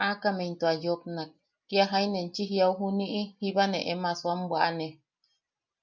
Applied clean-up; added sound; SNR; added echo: none; none; none; none.